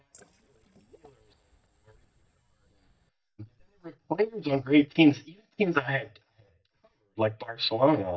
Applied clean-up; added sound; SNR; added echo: neural mask model DeepFilterNet 3.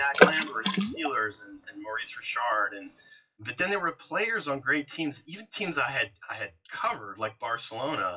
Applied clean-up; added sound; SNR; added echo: classical method WPE with log-MMSE.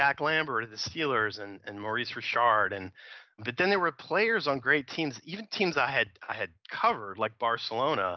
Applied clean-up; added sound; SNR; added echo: none; none; none; none.